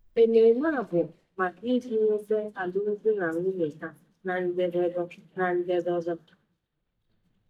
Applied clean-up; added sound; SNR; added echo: neural mask model DeepFilterNet 3.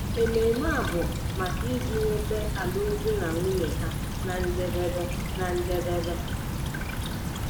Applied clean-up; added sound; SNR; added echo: none; Stream / Trickle, dribble; 0 dB; none.